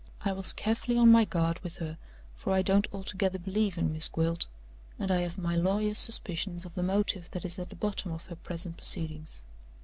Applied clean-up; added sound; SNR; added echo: none; none; none; none.